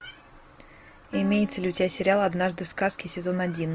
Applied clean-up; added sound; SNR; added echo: none; Plucked string instrument; 14 dB; none.